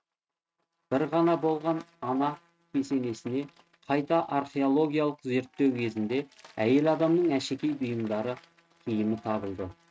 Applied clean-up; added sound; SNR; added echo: neural mask model RNNoise.